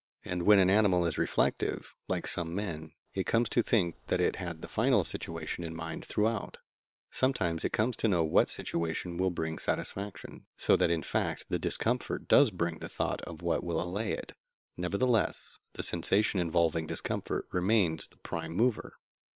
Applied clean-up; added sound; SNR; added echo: neural separator model SepFormer WHAM!.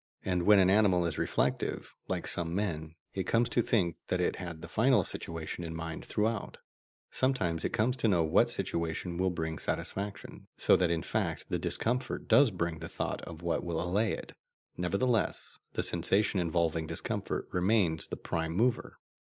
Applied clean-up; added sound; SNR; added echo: neural mask model Resemble Enhance denoiser.